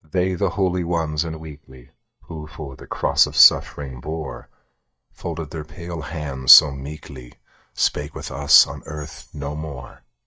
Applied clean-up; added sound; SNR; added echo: neural mask model DeepFilterNet 3.